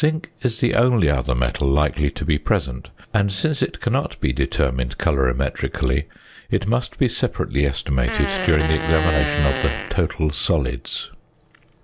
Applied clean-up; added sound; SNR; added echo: none; Fart; 5 dB; none.